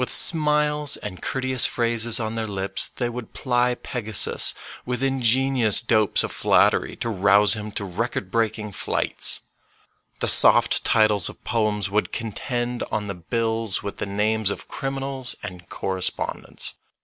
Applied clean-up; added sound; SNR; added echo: none; none; none; none.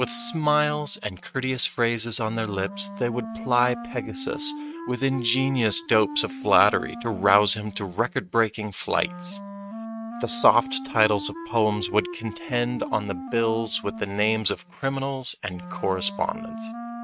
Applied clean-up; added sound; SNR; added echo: neural mask model RNNoise.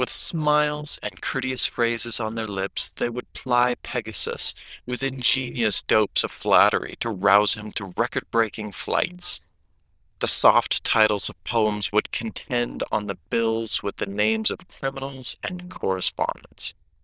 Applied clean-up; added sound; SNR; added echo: neural diffusion model UNIVERSE++.